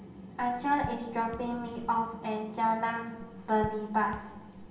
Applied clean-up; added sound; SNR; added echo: none; Raindrop / Drip; 14 dB; reverberation time 0.8 s.